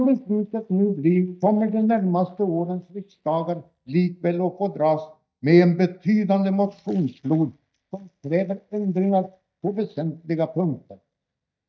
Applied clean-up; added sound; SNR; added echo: neural mask model DeepFilterNet 3.